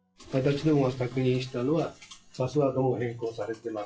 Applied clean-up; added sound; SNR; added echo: classical method log-MMSE.